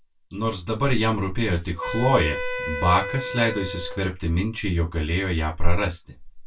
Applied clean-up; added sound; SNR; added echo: none; Wind instrument, woodwind instrument; 9 dB; reverberation time 0.2 s.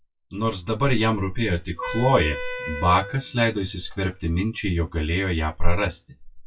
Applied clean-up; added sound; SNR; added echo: classical method WPE with log-MMSE.